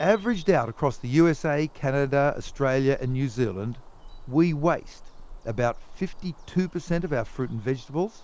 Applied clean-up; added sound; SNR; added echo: none; Bird vocalization, bird call, bird song; 15 dB; none.